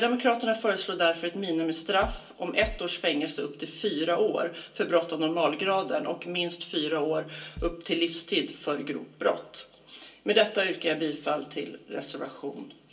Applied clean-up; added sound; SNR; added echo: none; Bass drum; 11 dB; reverberation time 0.2 s.